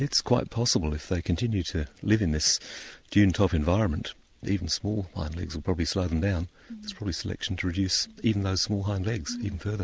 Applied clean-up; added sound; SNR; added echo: none; none; none; none.